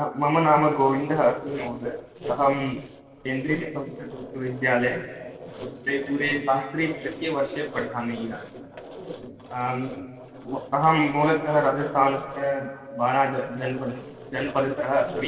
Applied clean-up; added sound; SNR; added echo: neural separator model SepFormer DNS4.